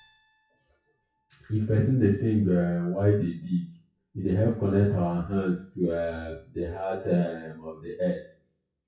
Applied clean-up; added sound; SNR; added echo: classical method WPE with log-MMSE.